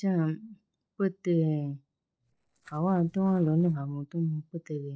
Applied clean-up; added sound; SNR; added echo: neural separator model SepFormer DNS4.